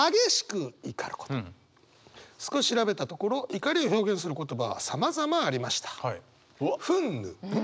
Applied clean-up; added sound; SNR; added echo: none; none; none; none.